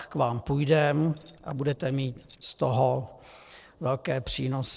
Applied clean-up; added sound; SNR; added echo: neural separator model SepFormer DNS4.